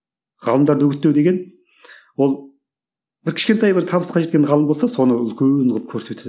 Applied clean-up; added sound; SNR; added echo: none; none; none; none.